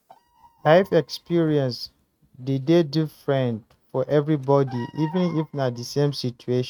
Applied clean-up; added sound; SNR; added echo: neural mask model RNNoise.